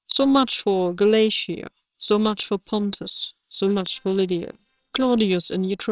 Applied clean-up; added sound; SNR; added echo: neural separator model SepFormer WHAMR!.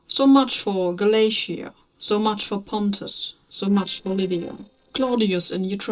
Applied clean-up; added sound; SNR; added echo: neural separator model SepFormer DNS4.